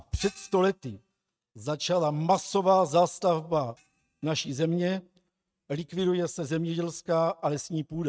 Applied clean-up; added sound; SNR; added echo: neural mask model RNNoise.